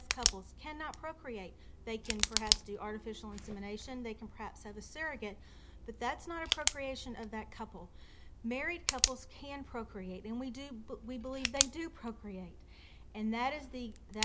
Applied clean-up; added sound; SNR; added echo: none; Tick; -2 dB; none.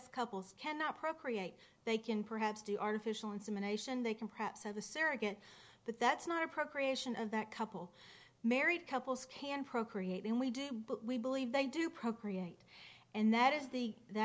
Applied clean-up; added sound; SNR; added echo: none; none; none; none.